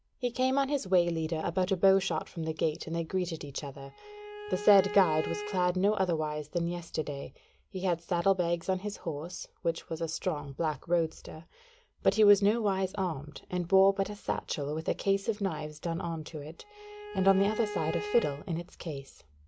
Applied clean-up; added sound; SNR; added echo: none; Bowed string instrument; 11 dB; none.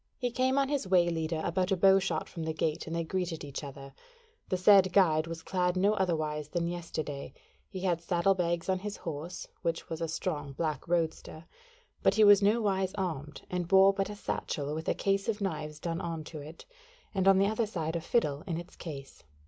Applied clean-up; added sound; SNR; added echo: none; none; none; none.